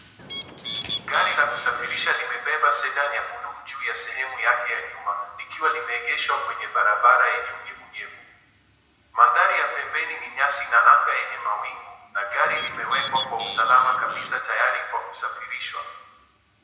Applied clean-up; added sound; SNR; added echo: none; Bird; 10 dB; reverberation time 0.9 s.